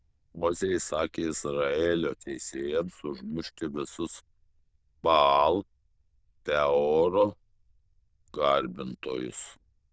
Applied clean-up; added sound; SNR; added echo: neural diffusion model UNIVERSE++.